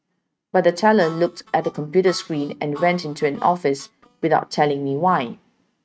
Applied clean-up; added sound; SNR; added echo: neural mask model RNNoise.